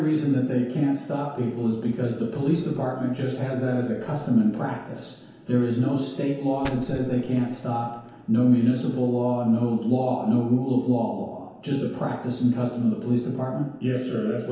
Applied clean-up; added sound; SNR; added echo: none; Splash, splatter; 19 dB; reverberation time 1.0 s.